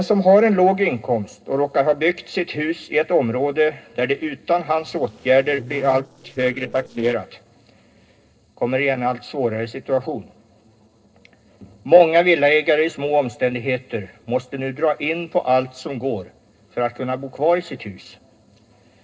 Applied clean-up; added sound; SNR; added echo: neural separator model SepFormer DNS4.